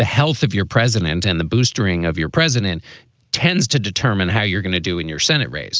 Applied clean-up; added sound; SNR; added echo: none; none; none; none.